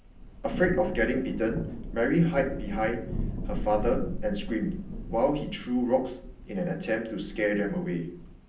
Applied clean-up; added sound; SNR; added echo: none; Thunder / Rain; 7 dB; reverberation time 0.6 s.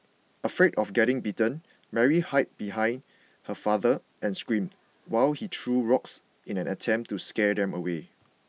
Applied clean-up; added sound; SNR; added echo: none; none; none; none.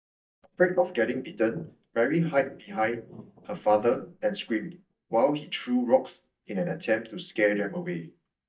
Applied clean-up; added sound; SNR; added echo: neural mask model DeepFilterNet 3.